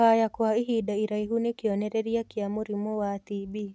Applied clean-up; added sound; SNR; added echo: none; none; none; none.